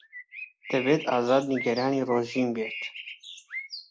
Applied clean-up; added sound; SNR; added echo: none; Bird; 12 dB; none.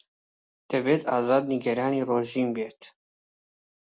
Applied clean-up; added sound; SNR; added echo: none; none; none; none.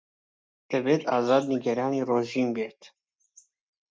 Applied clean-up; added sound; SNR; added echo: neural mask model DeepFilterNet 3.